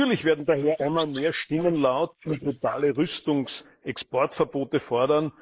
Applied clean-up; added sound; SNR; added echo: neural mask model Resemble Enhance denoiser.